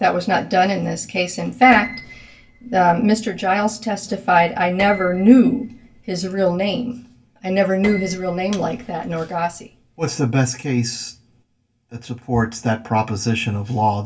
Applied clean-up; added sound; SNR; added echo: none; Piano; 17 dB; reverberation time 0.2 s.